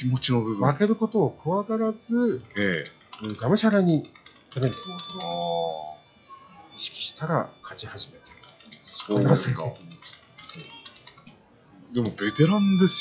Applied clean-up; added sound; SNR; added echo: classical method log-MMSE.